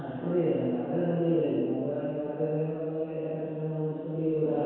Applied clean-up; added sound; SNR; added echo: none; none; none; reverberation time 2.0 s.